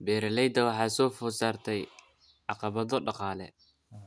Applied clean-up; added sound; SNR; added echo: none; none; none; none.